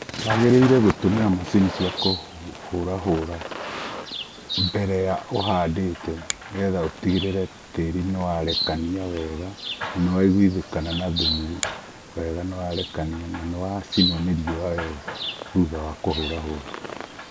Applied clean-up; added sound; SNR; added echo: none; Finger snapping; 14 dB; none.